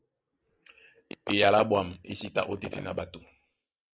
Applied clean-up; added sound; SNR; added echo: neural mask model Resemble Enhance denoiser.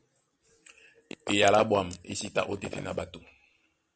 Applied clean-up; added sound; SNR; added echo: none; Finger snapping; 18 dB; none.